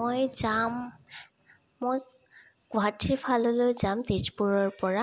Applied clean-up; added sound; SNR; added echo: none; none; none; none.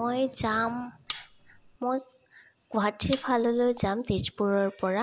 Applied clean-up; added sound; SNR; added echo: none; Cutlery, silverware; 15 dB; none.